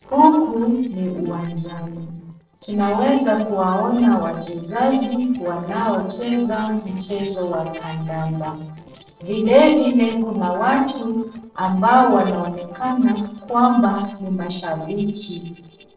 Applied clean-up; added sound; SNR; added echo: neural separator model SepFormer DNS4.